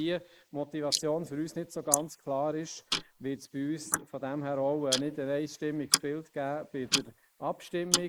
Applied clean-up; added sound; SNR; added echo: neural mask model Resemble Enhance denoiser.